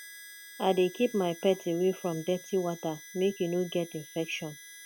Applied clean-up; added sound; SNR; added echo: none; Harmonica; 18 dB; none.